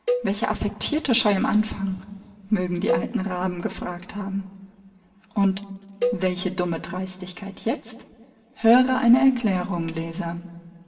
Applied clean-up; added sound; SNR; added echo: none; Cowbell; 8 dB; reverberation time 2.0 s.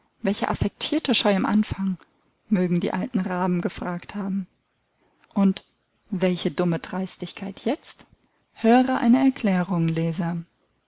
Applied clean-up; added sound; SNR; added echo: none; none; none; none.